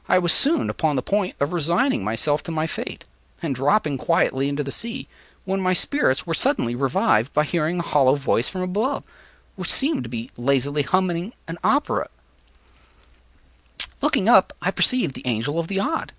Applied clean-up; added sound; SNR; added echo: none; none; none; none.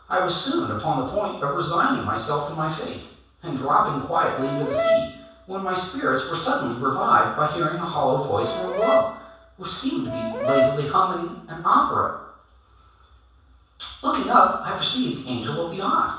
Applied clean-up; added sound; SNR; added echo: none; Brass instrument; 2 dB; reverberation time 0.7 s.